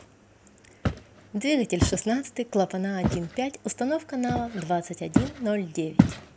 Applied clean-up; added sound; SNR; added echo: none; Walk, footsteps; 1 dB; none.